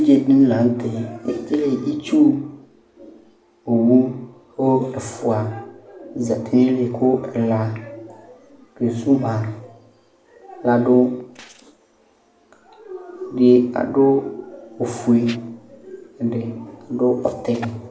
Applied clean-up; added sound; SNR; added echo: none; none; none; none.